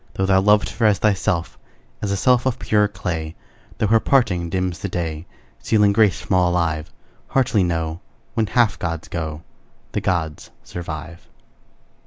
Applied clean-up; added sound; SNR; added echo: none; none; none; none.